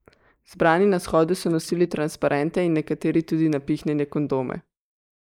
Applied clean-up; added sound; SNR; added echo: neural mask model Resemble Enhance denoiser.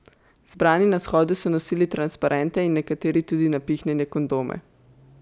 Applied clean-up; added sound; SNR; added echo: none; none; none; none.